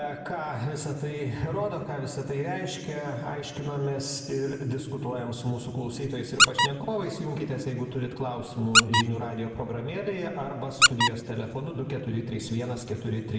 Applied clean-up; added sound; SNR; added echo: none; Squeak; -3 dB; reverberation time 1.7 s.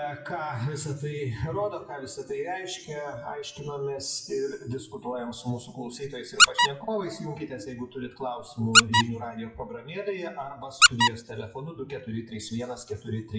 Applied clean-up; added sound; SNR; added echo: classical method WPE with log-MMSE.